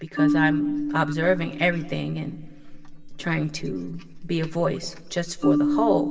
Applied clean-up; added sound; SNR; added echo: none; Marimba, xylophone; 1 dB; reverberation time 1.8 s.